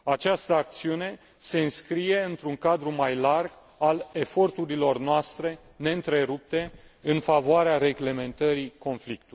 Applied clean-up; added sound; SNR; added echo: none; none; none; none.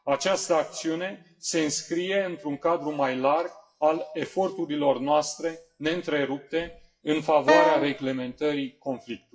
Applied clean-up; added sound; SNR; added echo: classical method WPE with log-MMSE.